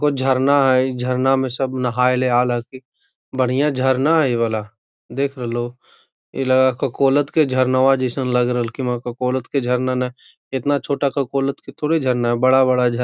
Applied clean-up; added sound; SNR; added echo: none; none; none; none.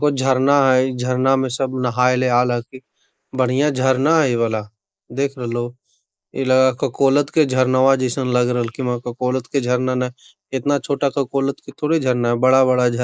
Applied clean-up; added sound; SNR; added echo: neural mask model Resemble Enhance denoiser.